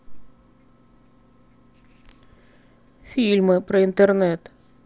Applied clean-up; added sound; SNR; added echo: none; none; none; none.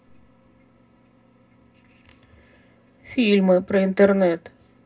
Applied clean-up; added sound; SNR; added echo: none; none; none; reverberation time 0.2 s.